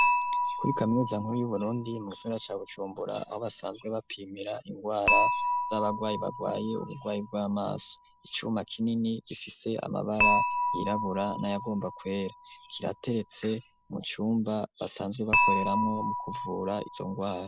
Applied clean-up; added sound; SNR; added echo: none; Dishes, pots, and pans / Chink, clink; 0 dB; none.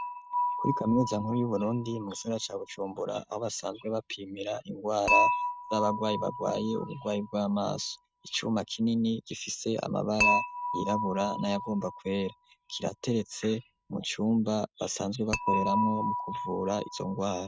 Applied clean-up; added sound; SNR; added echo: neural mask model RNNoise.